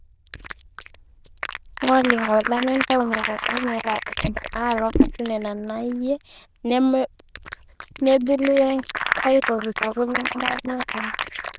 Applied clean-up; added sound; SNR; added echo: neural diffusion model UNIVERSE++.